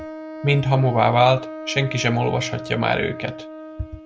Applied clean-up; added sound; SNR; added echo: none; Wind instrument, woodwind instrument; 13 dB; none.